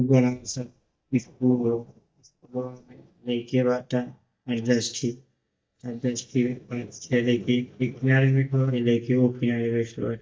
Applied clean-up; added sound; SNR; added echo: neural mask model DeepFilterNet 3.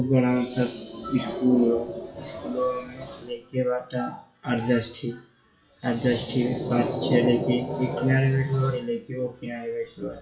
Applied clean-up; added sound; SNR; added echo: classical method WPE with log-MMSE.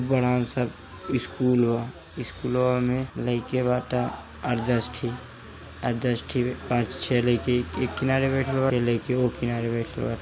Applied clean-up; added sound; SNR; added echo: none; none; none; none.